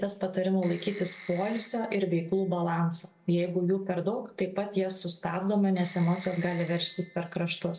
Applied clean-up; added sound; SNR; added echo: none; Telephone; 12 dB; reverberation time 0.6 s.